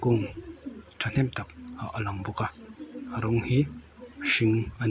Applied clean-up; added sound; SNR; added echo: none; none; none; none.